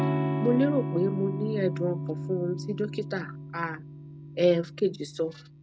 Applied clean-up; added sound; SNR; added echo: none; Electric guitar / Strum; 4 dB; none.